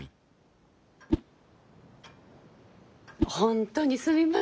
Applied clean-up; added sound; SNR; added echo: none; Whoosh, swoosh, swish; 7 dB; none.